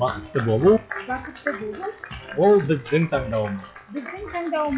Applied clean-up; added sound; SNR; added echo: classical method log-MMSE.